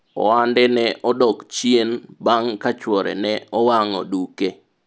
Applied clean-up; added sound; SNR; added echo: none; none; none; none.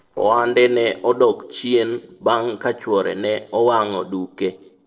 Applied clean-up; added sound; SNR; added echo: neural separator model SepFormer DNS4.